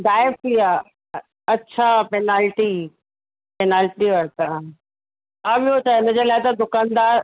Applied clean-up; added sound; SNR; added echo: none; none; none; none.